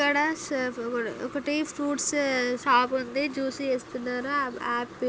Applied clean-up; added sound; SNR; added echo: none; none; none; none.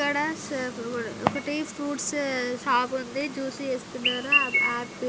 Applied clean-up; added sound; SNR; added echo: none; Chirp, tweet; 2 dB; none.